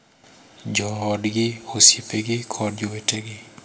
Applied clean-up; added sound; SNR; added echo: none; none; none; reverberation time 1.1 s.